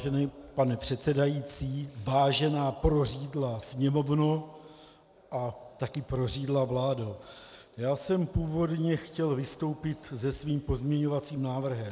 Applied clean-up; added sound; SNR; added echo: none; none; none; none.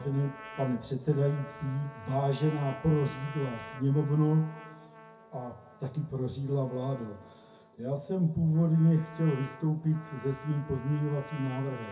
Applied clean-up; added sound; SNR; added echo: none; Trumpet; 18 dB; reverberation time 0.3 s.